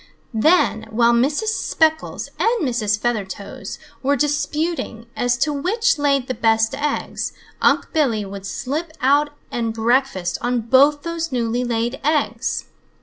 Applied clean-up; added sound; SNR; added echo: none; none; none; none.